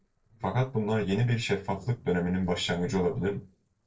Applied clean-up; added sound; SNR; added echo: neural separator model SepFormer DNS4.